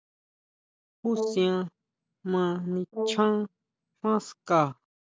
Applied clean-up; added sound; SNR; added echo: none; Brass instrument; 8 dB; none.